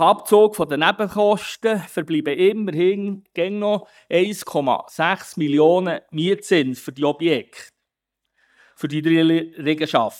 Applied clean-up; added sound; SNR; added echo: neural mask model DeepFilterNet 3.